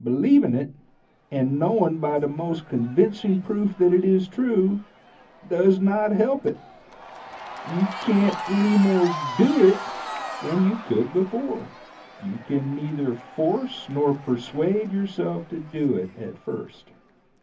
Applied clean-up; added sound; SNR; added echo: none; Crowd / Cheering; 15 dB; reverberation time 0.3 s.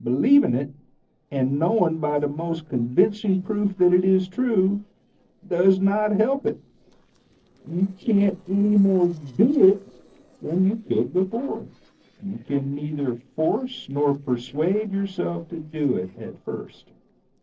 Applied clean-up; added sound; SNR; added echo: neural separator model SepFormer DNS4.